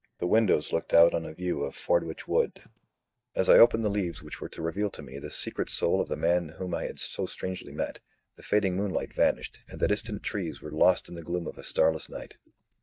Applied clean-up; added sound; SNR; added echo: neural mask model DeepFilterNet 3.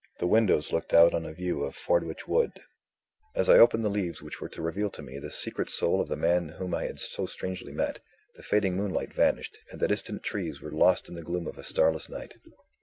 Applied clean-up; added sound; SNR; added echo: none; none; none; none.